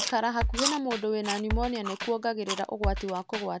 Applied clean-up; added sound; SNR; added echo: none; Chewing, mastication + Drum kit; 3 dB; none.